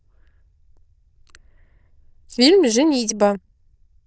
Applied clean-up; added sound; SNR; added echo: neural diffusion model UNIVERSE++.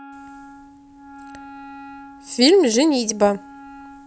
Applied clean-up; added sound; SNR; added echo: none; Wind instrument, woodwind instrument; 19 dB; none.